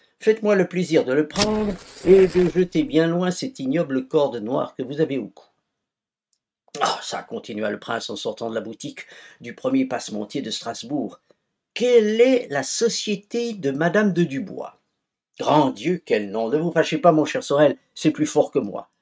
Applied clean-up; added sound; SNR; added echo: neural mask model RNNoise.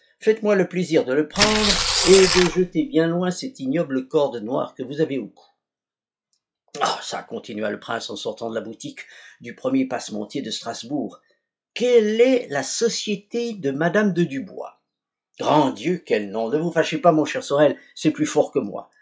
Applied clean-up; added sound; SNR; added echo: classical method log-MMSE.